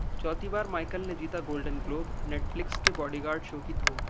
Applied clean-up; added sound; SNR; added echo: none; Wind; -3 dB; none.